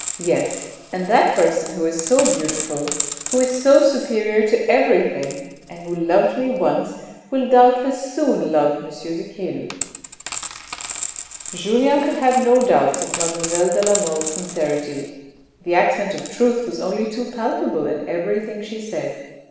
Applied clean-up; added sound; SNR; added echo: none; Coin (dropping); 12 dB; reverberation time 1.1 s.